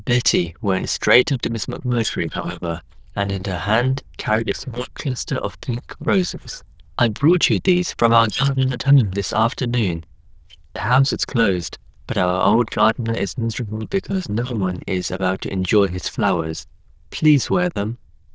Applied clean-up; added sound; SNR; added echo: neural diffusion model UNIVERSE++.